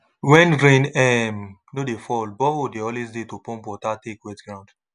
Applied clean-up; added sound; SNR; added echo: none; none; none; none.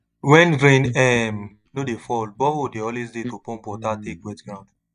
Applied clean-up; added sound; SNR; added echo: neural mask model DeepFilterNet 3.